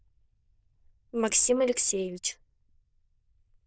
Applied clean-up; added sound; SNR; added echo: neural diffusion model UNIVERSE++.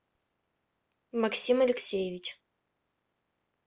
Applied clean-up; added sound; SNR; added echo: none; none; none; none.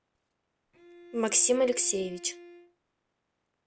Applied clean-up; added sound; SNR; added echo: none; Bowed string instrument; 18 dB; none.